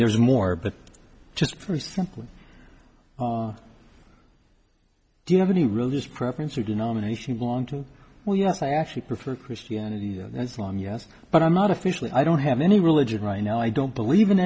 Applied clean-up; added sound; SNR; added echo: none; none; none; none.